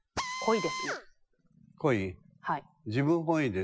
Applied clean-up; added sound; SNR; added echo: classical method Wiener filter.